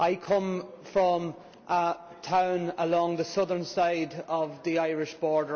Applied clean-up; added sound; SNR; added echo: none; none; none; none.